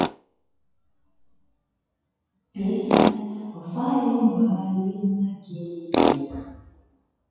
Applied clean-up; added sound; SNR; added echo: classical method WPE with log-MMSE.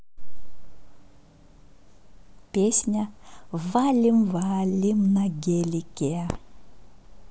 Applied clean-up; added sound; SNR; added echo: none; none; none; none.